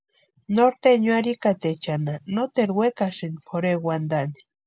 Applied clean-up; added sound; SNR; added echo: none; none; none; none.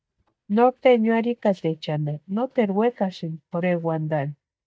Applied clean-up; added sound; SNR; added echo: neural mask model DeepFilterNet 3.